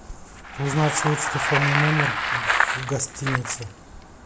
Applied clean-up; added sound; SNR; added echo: none; Bicycle; 0 dB; none.